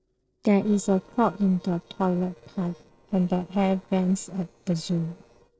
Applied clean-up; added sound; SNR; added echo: neural separator model SepFormer DNS4.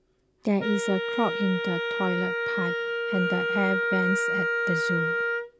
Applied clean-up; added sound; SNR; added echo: none; Wind instrument, woodwind instrument; -1 dB; none.